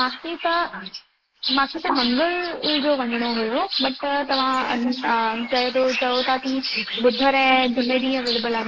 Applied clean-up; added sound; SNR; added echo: neural mask model Resemble Enhance denoiser.